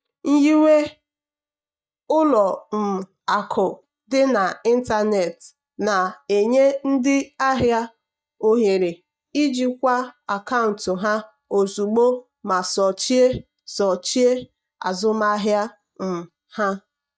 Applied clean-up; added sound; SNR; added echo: neural mask model DeepFilterNet 3.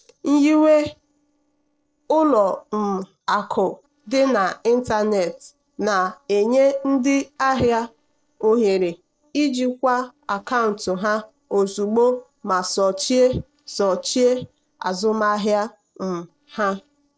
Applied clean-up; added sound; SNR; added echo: neural separator model SepFormer DNS4.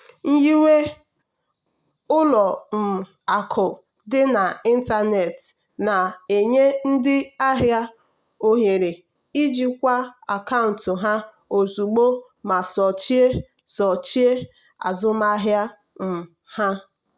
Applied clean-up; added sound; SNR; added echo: none; none; none; none.